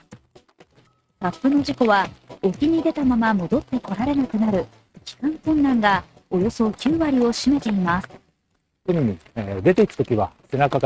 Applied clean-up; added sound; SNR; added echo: neural mask model RNNoise.